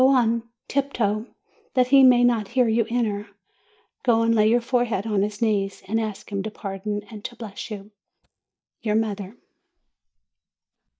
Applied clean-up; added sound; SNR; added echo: neural mask model DeepFilterNet 3.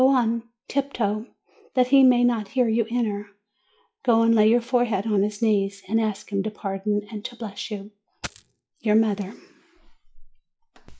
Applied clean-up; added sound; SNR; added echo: classical method log-MMSE.